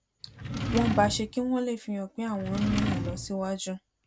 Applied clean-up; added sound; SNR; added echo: none; Drawer open or close; 3 dB; none.